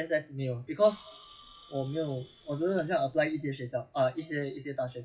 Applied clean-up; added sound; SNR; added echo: classical method WPE with log-MMSE.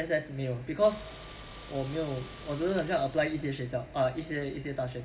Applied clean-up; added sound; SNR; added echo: none; Car; 16 dB; reverberation time 0.8 s.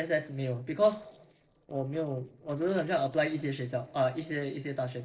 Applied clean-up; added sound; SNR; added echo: neural separator model SepFormer DNS4.